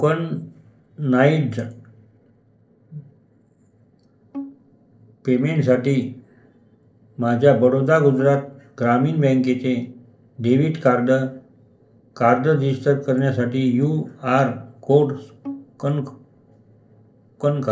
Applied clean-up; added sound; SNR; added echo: neural separator model SepFormer DNS4.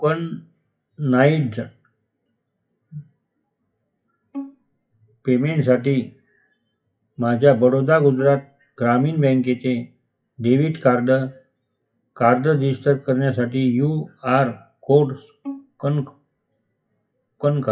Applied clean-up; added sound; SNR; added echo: classical method WPE with log-MMSE.